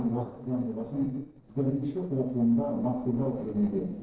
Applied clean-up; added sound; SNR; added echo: neural separator model SepFormer DNS4.